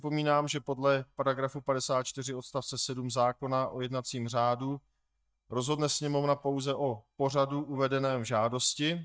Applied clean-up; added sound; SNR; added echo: neural mask model DeepFilterNet 3.